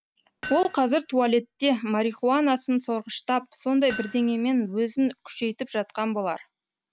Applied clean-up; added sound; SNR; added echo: none; Hammer; 17 dB; none.